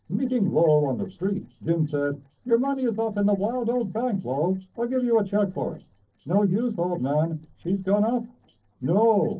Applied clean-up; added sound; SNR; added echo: neural separator model SepFormer DNS4.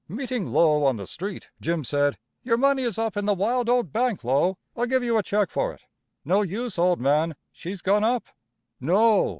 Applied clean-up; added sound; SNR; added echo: none; none; none; none.